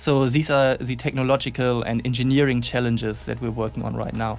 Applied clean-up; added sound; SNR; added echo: none; none; none; none.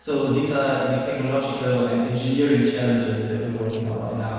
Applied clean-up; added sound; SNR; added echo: neural separator model SepFormer DNS4.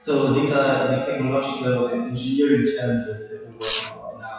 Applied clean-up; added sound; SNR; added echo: classical method WPE with log-MMSE.